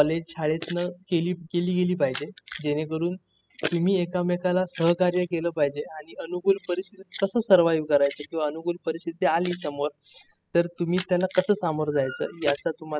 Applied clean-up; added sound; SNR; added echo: classical method spectral subtraction.